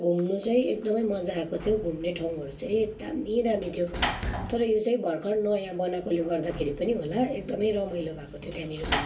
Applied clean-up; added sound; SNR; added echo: none; Sliding door / Slam; 10 dB; reverberation time 0.2 s.